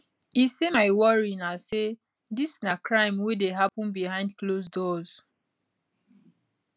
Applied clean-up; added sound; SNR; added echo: none; none; none; none.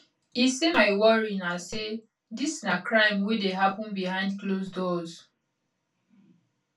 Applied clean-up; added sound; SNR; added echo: none; none; none; reverberation time 0.2 s.